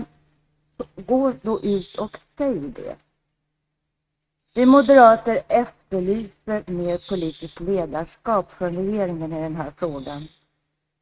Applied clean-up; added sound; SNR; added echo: neural mask model RNNoise.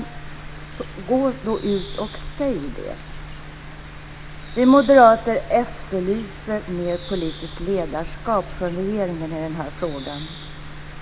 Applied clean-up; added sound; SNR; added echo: none; Bird; 14 dB; none.